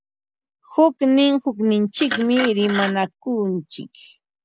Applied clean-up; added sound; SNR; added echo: none; Glass; 11 dB; none.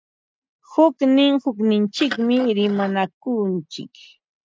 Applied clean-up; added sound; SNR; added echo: neural mask model RNNoise.